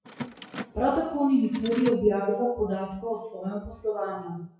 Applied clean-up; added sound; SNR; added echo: classical method WPE with log-MMSE.